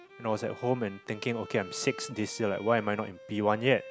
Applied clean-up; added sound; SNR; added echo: none; Bowed string instrument; 17 dB; none.